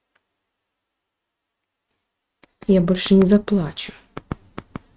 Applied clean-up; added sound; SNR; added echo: neural mask model RNNoise.